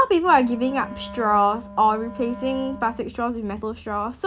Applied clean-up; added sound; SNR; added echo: none; Wind instrument, woodwind instrument; 16 dB; none.